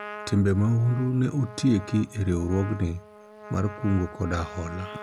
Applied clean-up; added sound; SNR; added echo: none; Trumpet; 16 dB; none.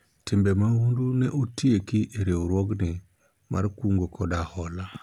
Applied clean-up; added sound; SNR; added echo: none; none; none; none.